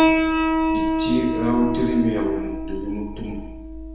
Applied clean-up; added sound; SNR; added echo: none; Piano; -3 dB; reverberation time 0.8 s.